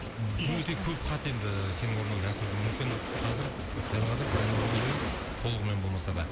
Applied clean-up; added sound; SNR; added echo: none; Waves, surf; 3 dB; none.